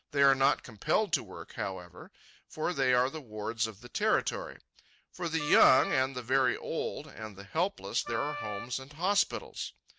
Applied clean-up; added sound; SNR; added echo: none; Wind instrument, woodwind instrument; 9 dB; none.